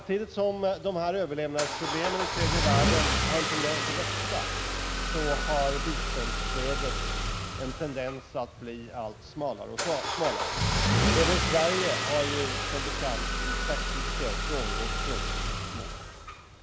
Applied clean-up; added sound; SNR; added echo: none; Engine starting / Car; -3 dB; none.